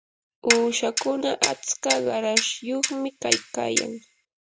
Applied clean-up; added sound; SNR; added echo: none; Clock; 2 dB; none.